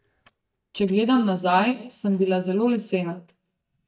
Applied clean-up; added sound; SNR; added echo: neural mask model DeepFilterNet 3.